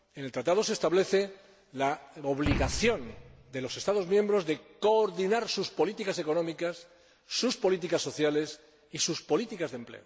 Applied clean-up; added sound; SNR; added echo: none; Boom; 6 dB; none.